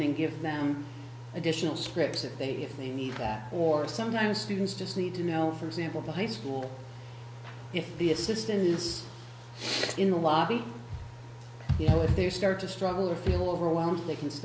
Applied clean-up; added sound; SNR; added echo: none; none; none; none.